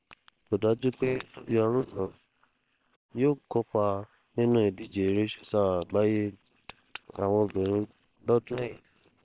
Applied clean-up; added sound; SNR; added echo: neural separator model SepFormer WHAM!.